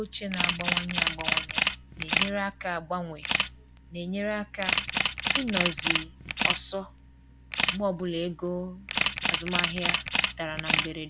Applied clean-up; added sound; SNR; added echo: none; Camera; -4 dB; none.